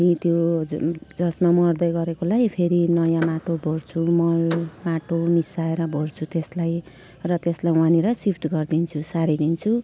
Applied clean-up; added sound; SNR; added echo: none; Door / Car; 19 dB; none.